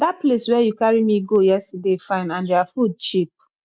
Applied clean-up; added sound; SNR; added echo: none; none; none; none.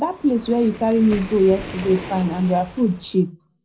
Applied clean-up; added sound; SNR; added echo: none; Waves, surf; 16 dB; reverberation time 0.4 s.